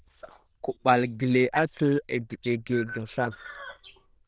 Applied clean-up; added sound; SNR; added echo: neural diffusion model UNIVERSE++.